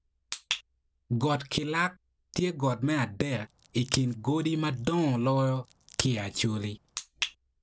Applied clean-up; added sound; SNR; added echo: none; Crack; 12 dB; none.